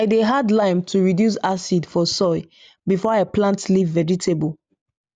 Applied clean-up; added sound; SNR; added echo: none; none; none; none.